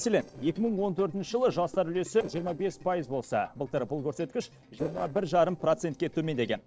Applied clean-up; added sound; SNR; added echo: neural separator model SepFormer DNS4.